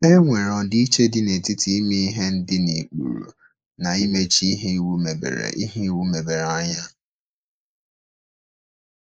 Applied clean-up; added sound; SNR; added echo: neural mask model Resemble Enhance denoiser.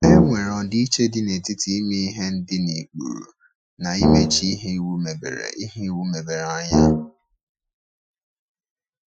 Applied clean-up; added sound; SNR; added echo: classical method Wiener filter.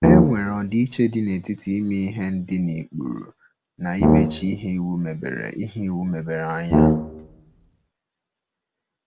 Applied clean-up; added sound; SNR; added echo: none; Brass instrument; -3 dB; none.